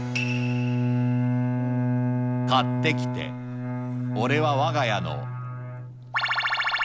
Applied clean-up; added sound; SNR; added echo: none; Bowed string instrument; -3 dB; none.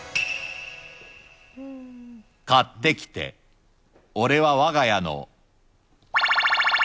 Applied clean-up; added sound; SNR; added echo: none; none; none; none.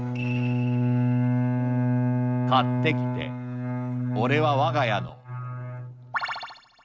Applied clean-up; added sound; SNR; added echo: neural mask model RNNoise.